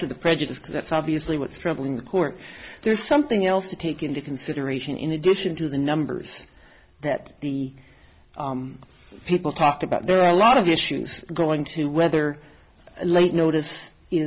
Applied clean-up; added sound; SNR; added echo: none; none; none; none.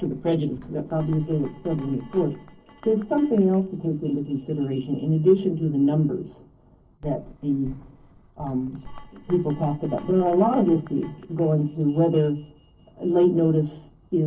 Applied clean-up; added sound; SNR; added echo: neural separator model SepFormer DNS4.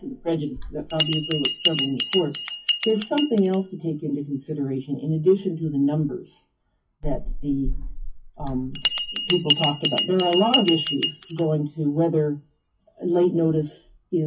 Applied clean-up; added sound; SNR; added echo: classical method WPE with log-MMSE.